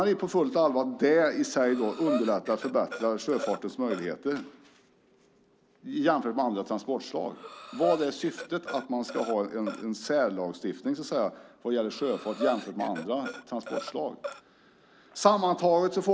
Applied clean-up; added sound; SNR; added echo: none; Breathing; 10 dB; none.